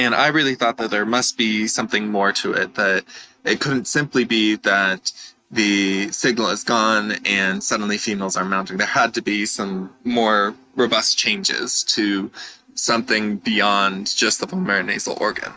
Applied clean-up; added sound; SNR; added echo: neural mask model RNNoise.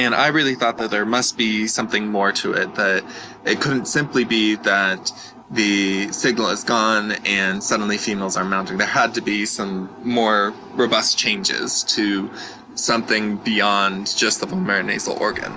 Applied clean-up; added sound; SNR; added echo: none; none; none; none.